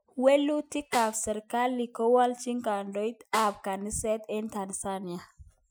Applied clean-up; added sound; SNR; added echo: classical method Wiener filter.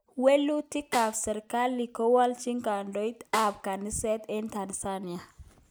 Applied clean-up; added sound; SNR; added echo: none; Snare drum; 13 dB; none.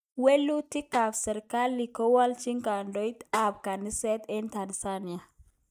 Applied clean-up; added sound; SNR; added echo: neural mask model DeepFilterNet 3.